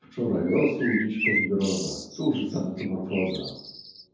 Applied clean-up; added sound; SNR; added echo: none; Bird; 6 dB; reverberation time 0.9 s.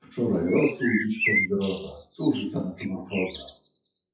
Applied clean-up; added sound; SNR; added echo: classical method WPE with log-MMSE.